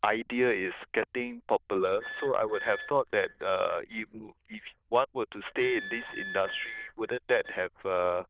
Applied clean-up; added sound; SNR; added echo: neural diffusion model UNIVERSE++.